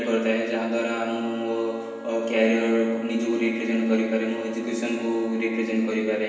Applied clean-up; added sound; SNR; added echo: none; Wind instrument, woodwind instrument; 19 dB; reverberation time 1.3 s.